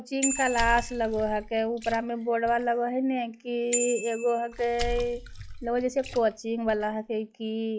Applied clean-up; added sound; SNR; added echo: classical method log-MMSE.